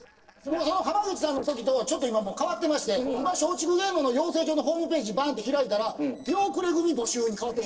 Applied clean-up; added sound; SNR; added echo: neural separator model SepFormer DNS4.